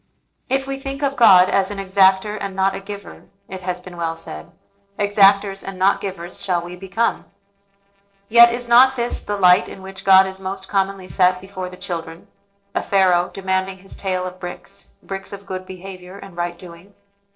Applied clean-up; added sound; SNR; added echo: neural separator model SepFormer DNS4.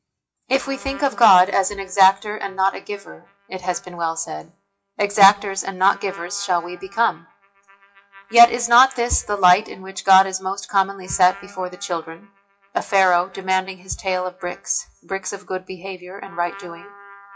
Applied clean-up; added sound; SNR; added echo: classical method WPE with log-MMSE.